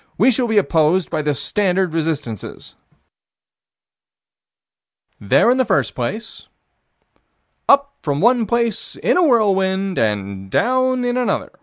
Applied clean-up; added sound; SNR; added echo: none; none; none; none.